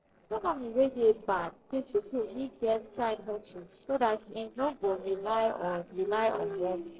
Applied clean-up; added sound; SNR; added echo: neural separator model SepFormer DNS4.